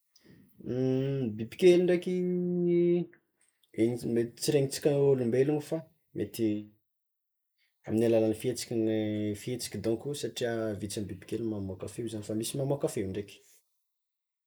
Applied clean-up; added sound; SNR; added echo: neural mask model Resemble Enhance denoiser.